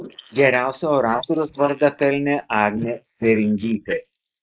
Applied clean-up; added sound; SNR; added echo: neural mask model Resemble Enhance denoiser.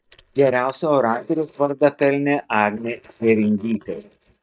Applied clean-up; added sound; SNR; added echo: neural mask model DeepFilterNet 3.